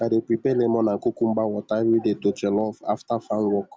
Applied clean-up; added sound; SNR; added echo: none; none; none; none.